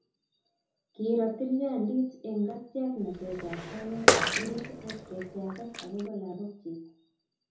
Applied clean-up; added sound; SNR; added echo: none; Bathtub (filling or washing) / Water / Splash, splatter; -4 dB; reverberation time 0.6 s.